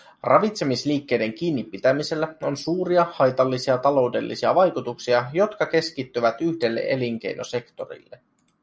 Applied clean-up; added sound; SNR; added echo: none; none; none; none.